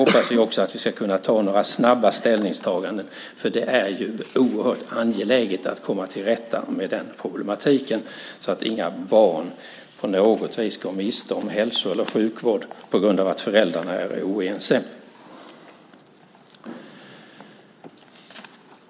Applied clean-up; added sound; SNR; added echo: none; none; none; none.